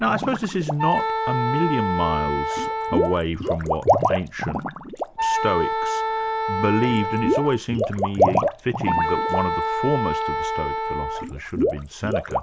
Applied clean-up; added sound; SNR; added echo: none; Water / Liquid + Wind instrument, woodwind instrument; -2 dB; none.